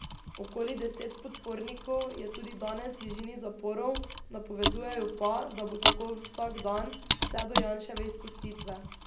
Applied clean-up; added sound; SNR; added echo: none; Mechanisms; -4 dB; reverberation time 0.5 s.